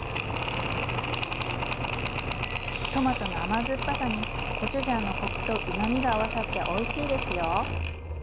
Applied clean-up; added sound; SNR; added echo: none; Mechanisms; -1 dB; none.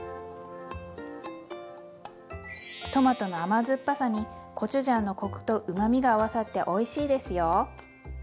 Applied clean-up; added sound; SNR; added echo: none; none; none; none.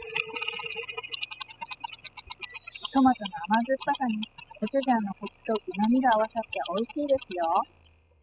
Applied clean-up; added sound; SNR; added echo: classical method spectral subtraction.